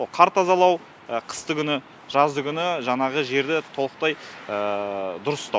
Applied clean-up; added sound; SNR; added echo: none; none; none; none.